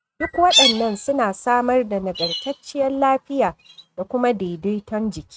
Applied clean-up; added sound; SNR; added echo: neural mask model RNNoise.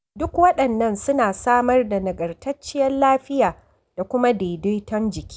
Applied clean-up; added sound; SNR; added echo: none; none; none; none.